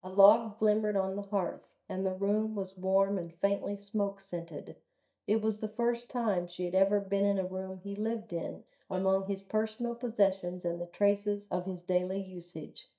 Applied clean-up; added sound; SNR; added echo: neural mask model DeepFilterNet 3.